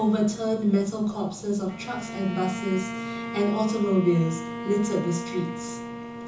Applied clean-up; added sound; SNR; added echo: none; Bowed string instrument; 9 dB; reverberation time 0.6 s.